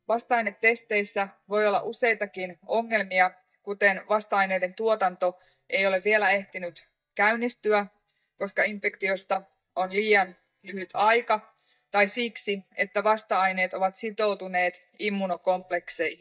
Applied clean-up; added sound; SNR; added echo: neural mask model DeepFilterNet 3.